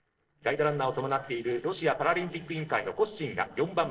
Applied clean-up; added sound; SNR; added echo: neural separator model SepFormer DNS4.